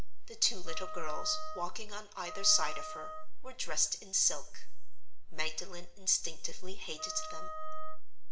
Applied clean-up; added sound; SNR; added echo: none; Wind instrument, woodwind instrument; 16 dB; reverberation time 0.6 s.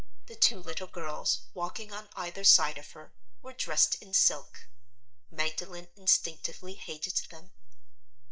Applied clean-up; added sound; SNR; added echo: neural mask model DeepFilterNet 3.